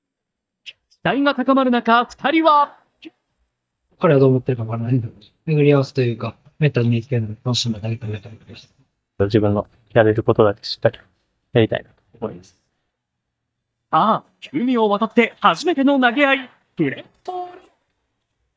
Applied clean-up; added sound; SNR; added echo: neural mask model DeepFilterNet 3.